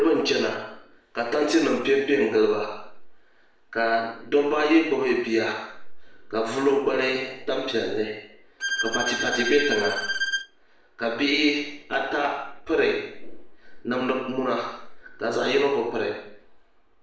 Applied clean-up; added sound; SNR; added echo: none; Bowed string instrument; 4 dB; reverberation time 0.6 s.